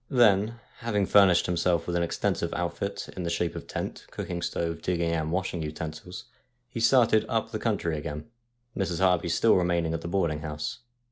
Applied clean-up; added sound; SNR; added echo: none; none; none; none.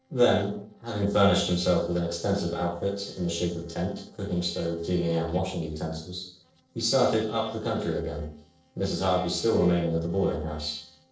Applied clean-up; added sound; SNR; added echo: neural separator model SepFormer DNS4.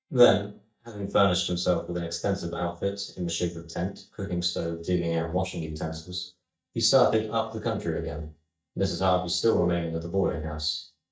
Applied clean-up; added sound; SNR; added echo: neural mask model DeepFilterNet 3.